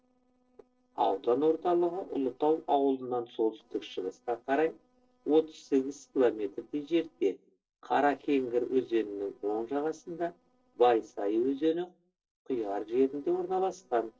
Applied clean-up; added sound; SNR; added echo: neural separator model SepFormer DNS4.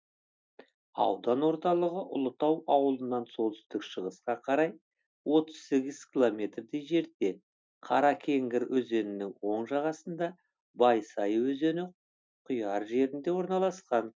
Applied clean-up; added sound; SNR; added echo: none; none; none; none.